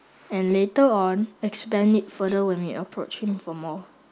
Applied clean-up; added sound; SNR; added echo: neural mask model Resemble Enhance denoiser.